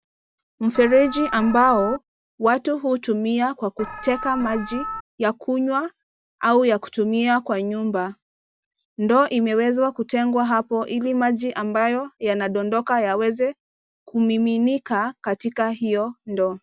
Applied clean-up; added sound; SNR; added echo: none; Alarm; 10 dB; none.